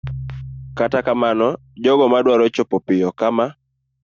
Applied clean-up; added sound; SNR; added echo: none; Piano; 17 dB; none.